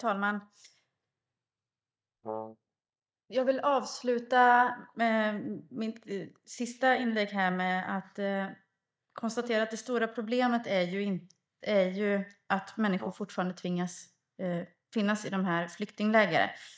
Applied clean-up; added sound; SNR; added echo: neural mask model DeepFilterNet 3.